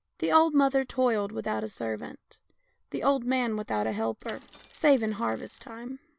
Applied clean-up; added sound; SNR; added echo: none; Mechanisms / Bicycle; 17 dB; none.